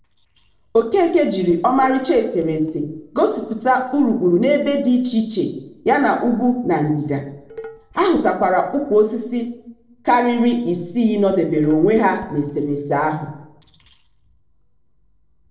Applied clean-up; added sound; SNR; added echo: neural separator model SepFormer DNS4.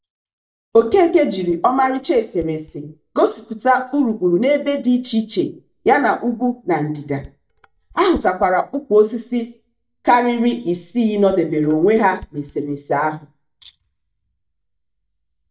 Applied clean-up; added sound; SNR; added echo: neural mask model DeepFilterNet 3.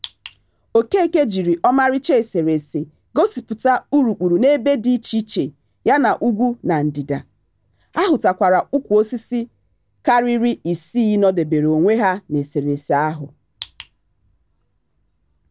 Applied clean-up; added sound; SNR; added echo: none; none; none; none.